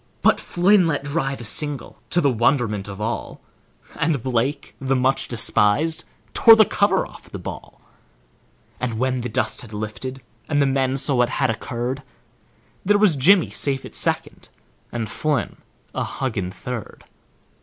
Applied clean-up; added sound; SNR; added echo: none; none; none; none.